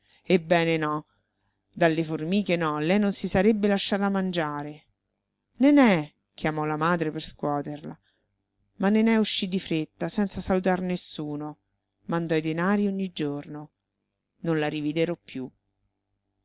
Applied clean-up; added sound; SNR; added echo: none; none; none; none.